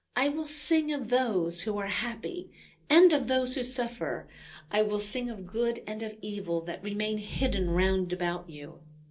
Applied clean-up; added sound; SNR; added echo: none; none; none; reverberation time 0.2 s.